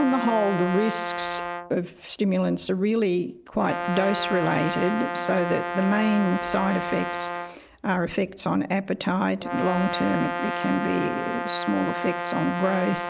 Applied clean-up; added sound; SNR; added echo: none; Brass instrument; 6 dB; none.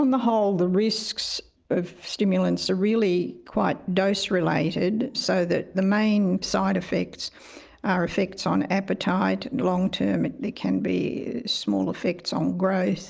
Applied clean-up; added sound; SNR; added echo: none; none; none; none.